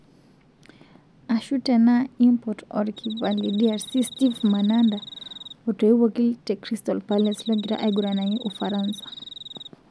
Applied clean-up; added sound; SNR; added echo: none; Cricket; 16 dB; none.